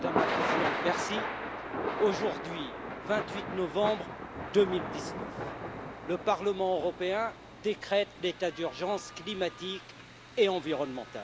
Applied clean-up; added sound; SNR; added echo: none; Thunder / Rain; 4 dB; none.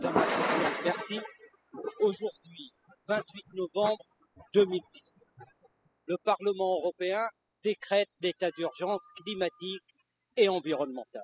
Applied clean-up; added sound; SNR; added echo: classical method spectral subtraction.